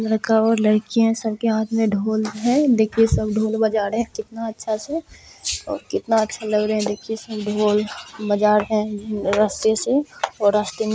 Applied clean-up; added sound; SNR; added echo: none; none; none; none.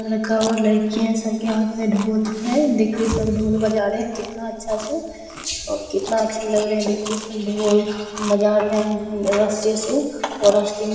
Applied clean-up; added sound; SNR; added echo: none; Chewing, mastication; 16 dB; reverberation time 1.6 s.